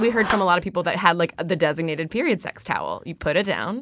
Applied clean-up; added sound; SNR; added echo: none; Clapping; 14 dB; none.